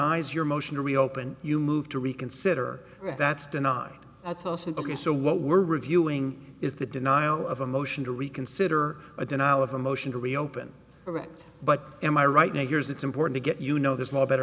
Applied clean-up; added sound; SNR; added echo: none; none; none; none.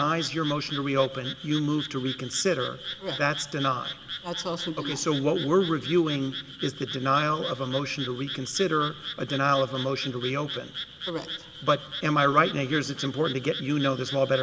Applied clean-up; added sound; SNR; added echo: none; Frog; 11 dB; none.